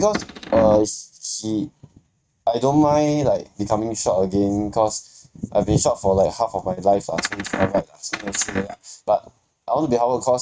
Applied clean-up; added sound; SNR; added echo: neural mask model RNNoise.